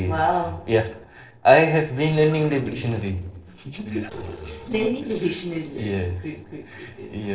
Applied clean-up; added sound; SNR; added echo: neural separator model SepFormer DNS4.